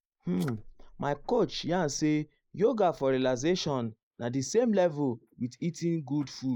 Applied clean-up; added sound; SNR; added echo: neural mask model Resemble Enhance denoiser.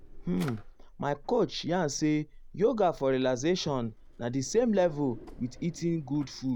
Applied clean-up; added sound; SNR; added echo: none; Drawer open or close; 17 dB; none.